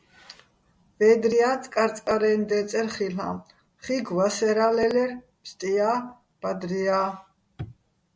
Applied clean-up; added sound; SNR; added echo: none; none; none; none.